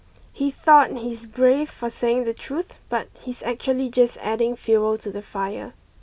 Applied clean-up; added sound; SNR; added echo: none; none; none; none.